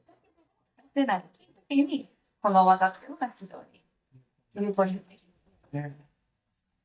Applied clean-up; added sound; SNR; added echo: neural mask model DeepFilterNet 3.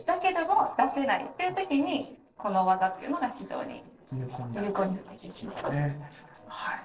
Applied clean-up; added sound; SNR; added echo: neural separator model SepFormer DNS4.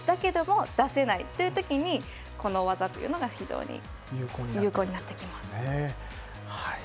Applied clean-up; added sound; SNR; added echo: none; none; none; none.